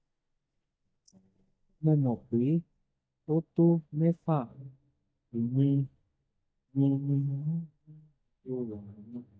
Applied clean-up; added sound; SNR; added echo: neural mask model DeepFilterNet 3.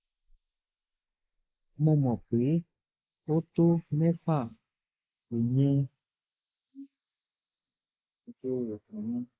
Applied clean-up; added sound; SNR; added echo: neural mask model Resemble Enhance denoiser.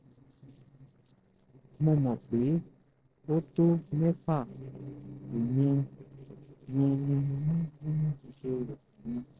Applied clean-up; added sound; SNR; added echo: neural separator model SepFormer DNS4.